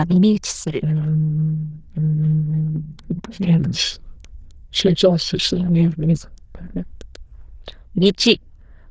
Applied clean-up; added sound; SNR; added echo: neural diffusion model UNIVERSE++.